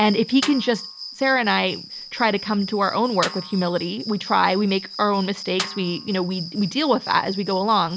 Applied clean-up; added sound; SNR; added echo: none; Snare drum + Cricket; 13 dB; none.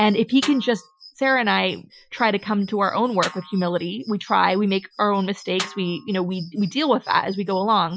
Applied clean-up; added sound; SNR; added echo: classical method Wiener filter.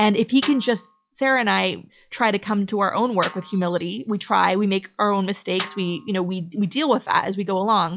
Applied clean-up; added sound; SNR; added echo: classical method log-MMSE.